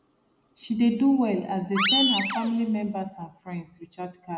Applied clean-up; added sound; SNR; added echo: none; Animal; 1 dB; none.